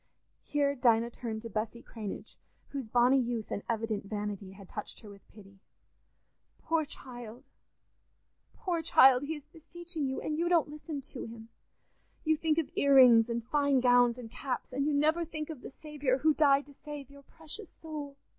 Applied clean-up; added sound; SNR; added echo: none; none; none; none.